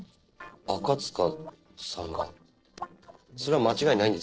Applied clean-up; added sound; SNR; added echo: neural separator model SepFormer DNS4.